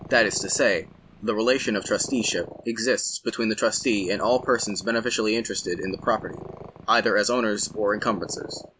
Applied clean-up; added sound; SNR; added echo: none; Purr; 17 dB; none.